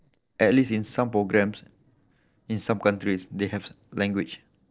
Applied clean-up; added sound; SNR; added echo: neural separator model SepFormer DNS4.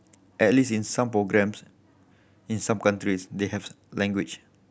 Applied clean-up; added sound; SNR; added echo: none; none; none; none.